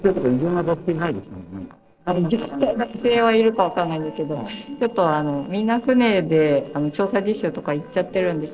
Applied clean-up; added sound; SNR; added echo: neural separator model SepFormer DNS4.